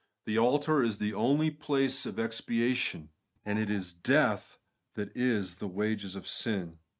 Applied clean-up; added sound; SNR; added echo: neural mask model RNNoise.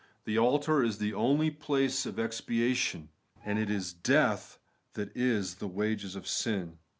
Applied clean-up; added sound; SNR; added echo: none; Bird; 18 dB; none.